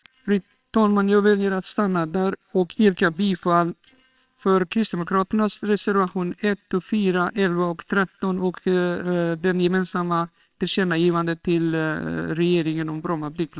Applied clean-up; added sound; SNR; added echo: neural separator model SepFormer WHAMR!.